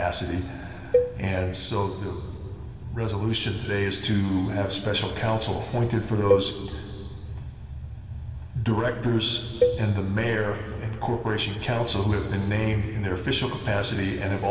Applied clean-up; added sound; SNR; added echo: none; Cowbell; 3 dB; reverberation time 2.4 s.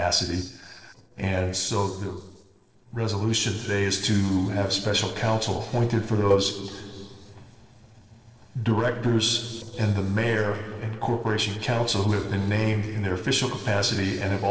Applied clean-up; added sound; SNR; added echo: neural separator model SepFormer DNS4.